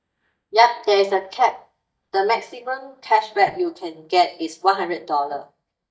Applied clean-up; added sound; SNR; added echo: neural mask model DeepFilterNet 3.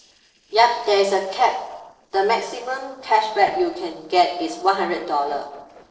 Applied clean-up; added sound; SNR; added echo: neural separator model SepFormer DNS4.